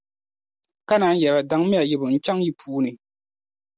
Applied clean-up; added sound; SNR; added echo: none; none; none; none.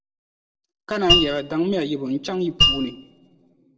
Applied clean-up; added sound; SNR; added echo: none; Mallet percussion; -3 dB; reverberation time 1.2 s.